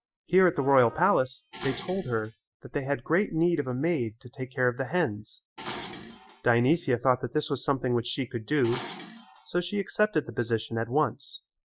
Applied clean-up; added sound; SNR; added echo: classical method Wiener filter.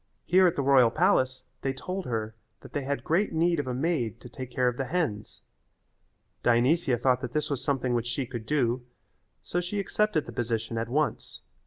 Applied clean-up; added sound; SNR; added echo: none; none; none; none.